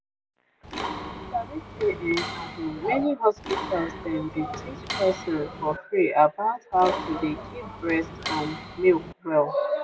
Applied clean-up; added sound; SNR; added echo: none; Mechanisms; 9 dB; none.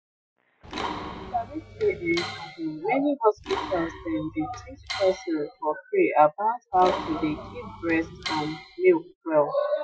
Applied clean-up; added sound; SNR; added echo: classical method Wiener filter.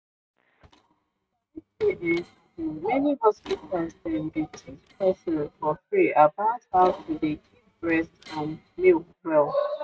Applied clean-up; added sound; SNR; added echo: neural mask model RNNoise.